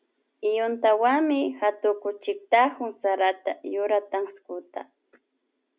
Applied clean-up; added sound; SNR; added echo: none; none; none; none.